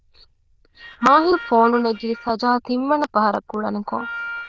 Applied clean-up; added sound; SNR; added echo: neural diffusion model UNIVERSE++.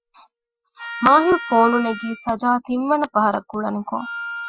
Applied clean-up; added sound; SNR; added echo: classical method Wiener filter.